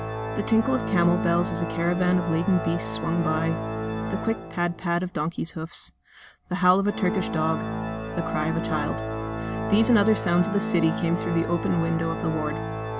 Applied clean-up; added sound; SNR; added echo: none; Organ; 5 dB; none.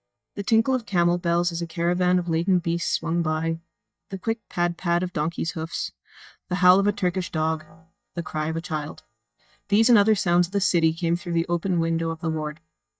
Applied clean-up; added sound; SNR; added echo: neural mask model DeepFilterNet 3.